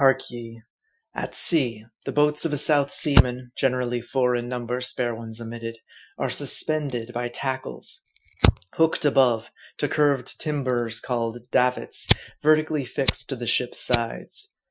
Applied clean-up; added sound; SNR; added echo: classical method Wiener filter.